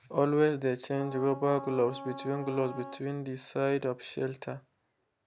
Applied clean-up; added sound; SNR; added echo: none; Wind instrument, woodwind instrument; 14 dB; none.